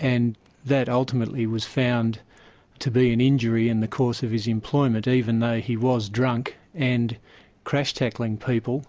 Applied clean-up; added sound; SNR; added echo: none; none; none; none.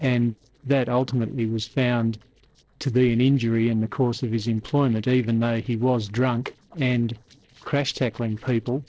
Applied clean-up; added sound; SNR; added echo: neural separator model SepFormer DNS4.